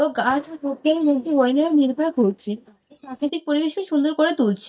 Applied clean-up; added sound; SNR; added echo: neural mask model DeepFilterNet 3.